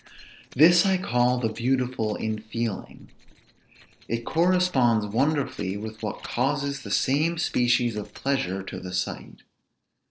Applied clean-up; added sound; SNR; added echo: neural separator model SepFormer DNS4.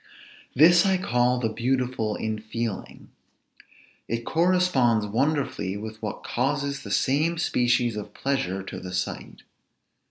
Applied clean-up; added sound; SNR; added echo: none; none; none; none.